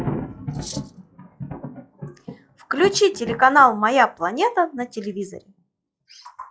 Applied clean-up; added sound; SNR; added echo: classical method log-MMSE.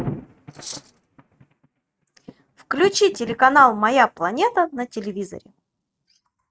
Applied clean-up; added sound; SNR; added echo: neural mask model RNNoise.